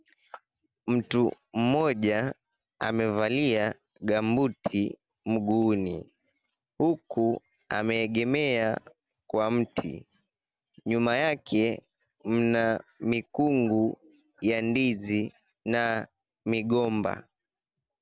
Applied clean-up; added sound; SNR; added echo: none; none; none; none.